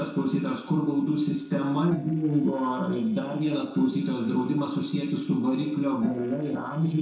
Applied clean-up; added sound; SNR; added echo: neural separator model SepFormer DNS4.